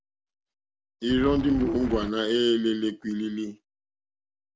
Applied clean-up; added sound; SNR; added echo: none; Wind; 7 dB; none.